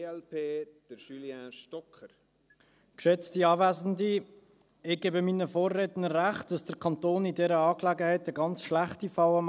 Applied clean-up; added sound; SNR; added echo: none; none; none; none.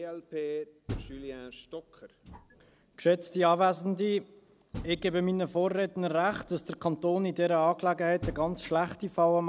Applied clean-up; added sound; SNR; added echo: none; Door; 18 dB; none.